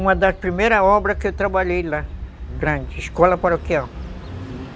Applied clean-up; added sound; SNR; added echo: none; Bird; 11 dB; none.